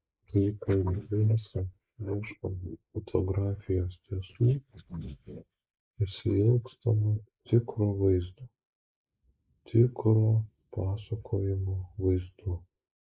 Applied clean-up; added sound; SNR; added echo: neural mask model Resemble Enhance denoiser.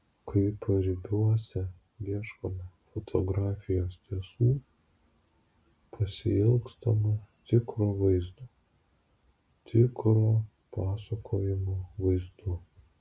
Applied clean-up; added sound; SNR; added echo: none; none; none; none.